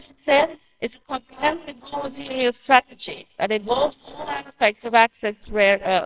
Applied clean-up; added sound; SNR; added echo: neural separator model SepFormer WHAMR!.